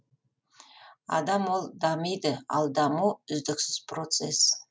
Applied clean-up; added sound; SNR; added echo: none; none; none; none.